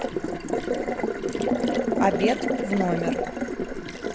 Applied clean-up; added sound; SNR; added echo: none; Water tap, faucet; -3 dB; none.